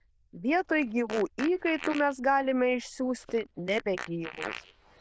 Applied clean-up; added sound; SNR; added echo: neural diffusion model UNIVERSE++.